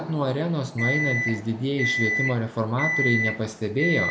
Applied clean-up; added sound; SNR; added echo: none; Microwave oven; 2 dB; none.